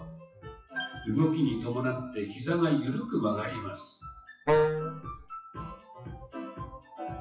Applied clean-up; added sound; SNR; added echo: classical method WPE with log-MMSE.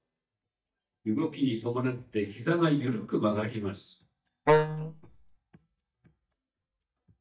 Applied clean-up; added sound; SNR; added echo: neural mask model DeepFilterNet 3.